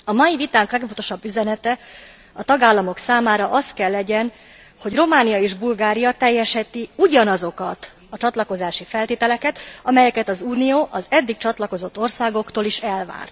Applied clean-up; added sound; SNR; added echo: none; none; none; none.